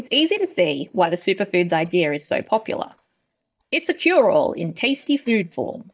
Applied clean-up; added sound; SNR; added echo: neural mask model DeepFilterNet 3.